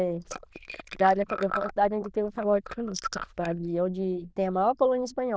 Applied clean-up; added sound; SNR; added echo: neural diffusion model UNIVERSE++.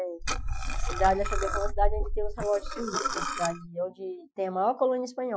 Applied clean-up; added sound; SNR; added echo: classical method Wiener filter.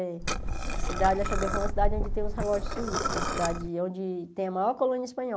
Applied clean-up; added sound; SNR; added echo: none; Liquid; -2 dB; none.